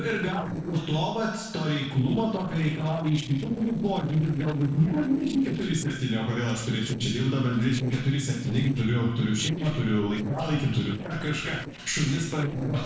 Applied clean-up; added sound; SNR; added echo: neural separator model SepFormer DNS4.